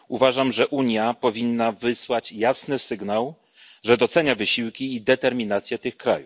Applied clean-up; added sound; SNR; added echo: none; none; none; none.